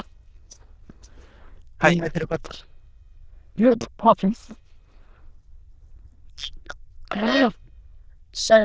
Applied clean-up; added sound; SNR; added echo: neural diffusion model UNIVERSE++.